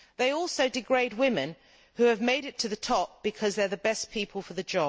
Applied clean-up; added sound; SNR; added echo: none; none; none; none.